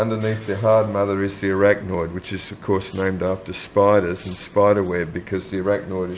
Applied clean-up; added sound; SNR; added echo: none; none; none; none.